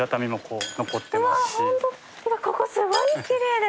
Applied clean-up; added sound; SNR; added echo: none; Shatter; 16 dB; none.